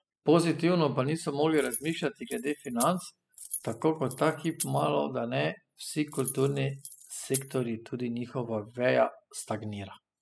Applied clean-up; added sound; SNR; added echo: classical method spectral subtraction.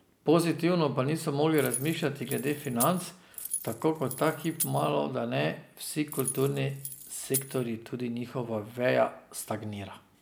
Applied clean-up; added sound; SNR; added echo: none; Keys jangling; 9 dB; none.